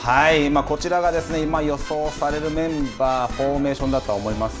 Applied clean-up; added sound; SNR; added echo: none; none; none; none.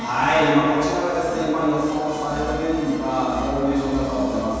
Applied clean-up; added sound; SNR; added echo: none; none; none; reverberation time 2.1 s.